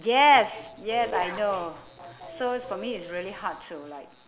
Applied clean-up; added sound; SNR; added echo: none; Subway, metro, underground / Doorbell; 17 dB; none.